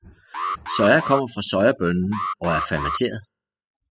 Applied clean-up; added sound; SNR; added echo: classical method spectral subtraction.